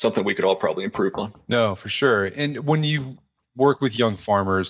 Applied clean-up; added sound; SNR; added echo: neural mask model DeepFilterNet 3.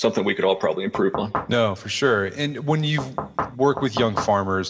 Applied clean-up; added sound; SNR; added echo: none; Knock / Wood; 7 dB; reverberation time 1.7 s.